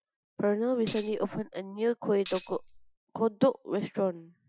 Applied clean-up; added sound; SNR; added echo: classical method Wiener filter.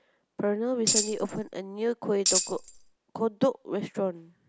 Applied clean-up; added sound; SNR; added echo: none; Tambourine; -2 dB; none.